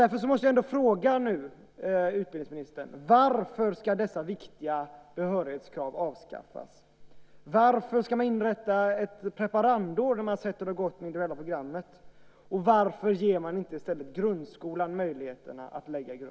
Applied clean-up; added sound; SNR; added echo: none; none; none; none.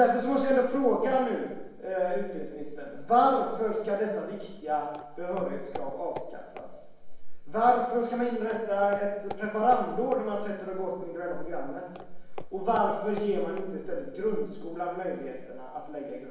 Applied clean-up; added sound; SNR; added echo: none; Walk, footsteps; 18 dB; reverberation time 0.9 s.